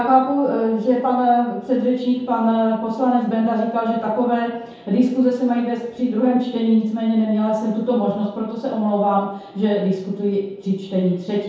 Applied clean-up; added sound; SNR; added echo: none; none; none; reverberation time 0.8 s.